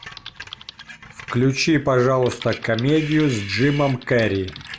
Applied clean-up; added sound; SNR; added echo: none; Typing + Screech; 16 dB; none.